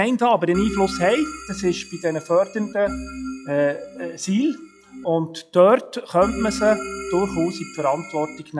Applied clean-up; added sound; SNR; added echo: classical method log-MMSE.